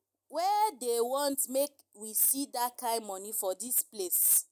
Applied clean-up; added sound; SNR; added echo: none; none; none; none.